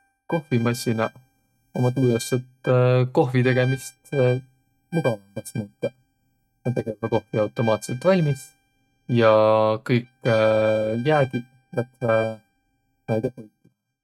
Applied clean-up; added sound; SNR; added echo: neural mask model RNNoise.